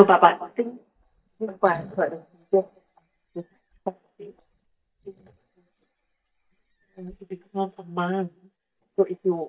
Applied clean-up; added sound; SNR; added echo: neural mask model DeepFilterNet 3.